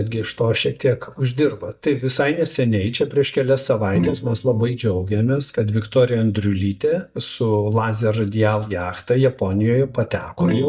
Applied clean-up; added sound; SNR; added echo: neural mask model DeepFilterNet 3.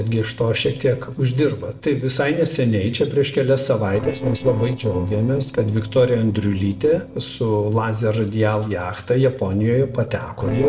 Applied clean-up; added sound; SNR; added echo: neural separator model SepFormer DNS4.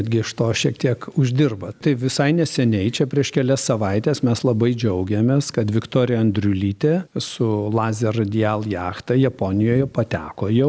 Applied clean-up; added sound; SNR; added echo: none; none; none; none.